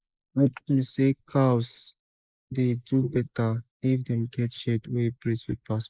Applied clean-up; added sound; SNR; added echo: neural mask model Resemble Enhance denoiser.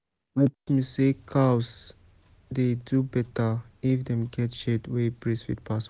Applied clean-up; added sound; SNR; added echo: none; none; none; none.